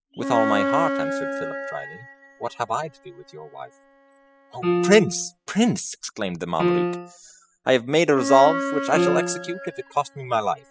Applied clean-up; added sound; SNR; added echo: classical method spectral subtraction.